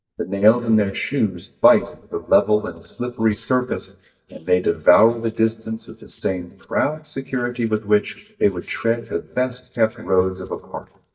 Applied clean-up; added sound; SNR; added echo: neural mask model DeepFilterNet 3.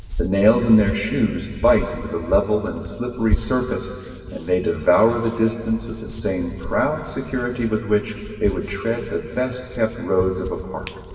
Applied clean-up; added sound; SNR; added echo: none; Hands; 10 dB; reverberation time 2.4 s.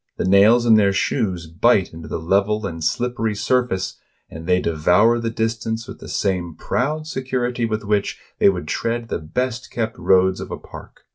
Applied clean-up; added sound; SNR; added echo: none; none; none; none.